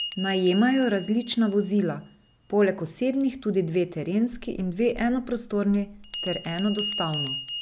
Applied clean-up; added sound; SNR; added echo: none; Bell; 3 dB; none.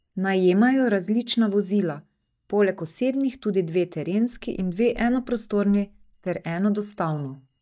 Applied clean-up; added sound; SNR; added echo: neural mask model DeepFilterNet 3.